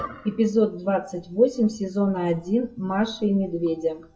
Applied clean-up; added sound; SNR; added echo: classical method WPE with log-MMSE.